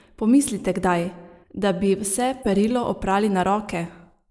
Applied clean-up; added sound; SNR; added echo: neural mask model Resemble Enhance denoiser.